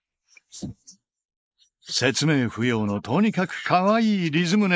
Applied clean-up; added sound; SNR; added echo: neural mask model Resemble Enhance denoiser.